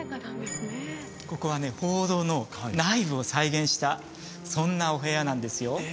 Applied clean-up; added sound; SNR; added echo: none; none; none; none.